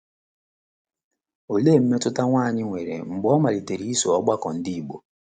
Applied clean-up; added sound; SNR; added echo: none; none; none; none.